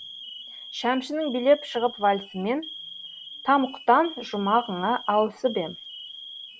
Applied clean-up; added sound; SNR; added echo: none; Alarm; 15 dB; none.